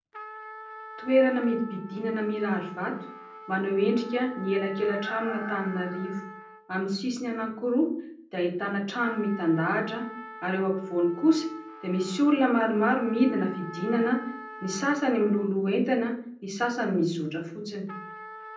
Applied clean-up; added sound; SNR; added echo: none; Trumpet; 16 dB; reverberation time 0.6 s.